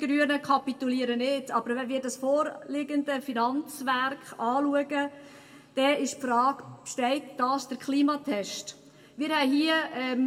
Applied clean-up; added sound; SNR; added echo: none; none; none; reverberation time 0.9 s.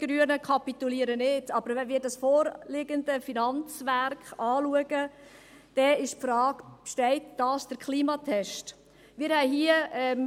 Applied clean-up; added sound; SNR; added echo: none; none; none; none.